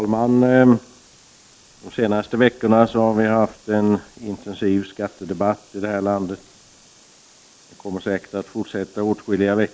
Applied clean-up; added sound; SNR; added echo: neural mask model Resemble Enhance denoiser.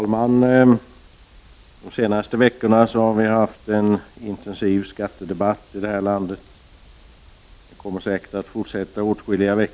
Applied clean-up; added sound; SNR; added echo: none; none; none; none.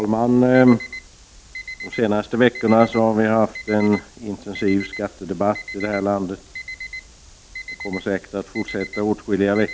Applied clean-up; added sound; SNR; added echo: none; Alarm; 16 dB; none.